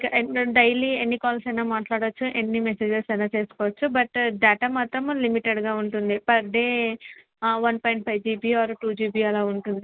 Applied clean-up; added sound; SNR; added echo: none; none; none; none.